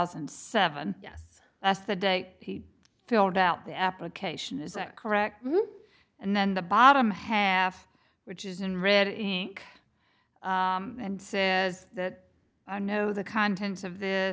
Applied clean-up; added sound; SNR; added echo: none; none; none; none.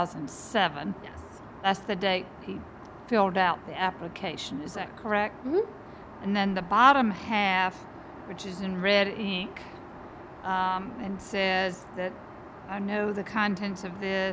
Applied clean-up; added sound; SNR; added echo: none; Aircraft; 16 dB; none.